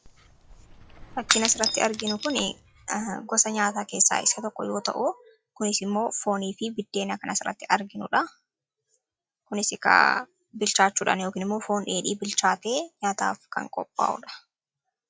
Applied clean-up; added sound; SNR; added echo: classical method log-MMSE.